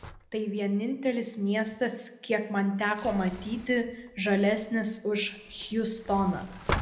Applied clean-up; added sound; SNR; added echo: none; Sliding door; 12 dB; reverberation time 0.7 s.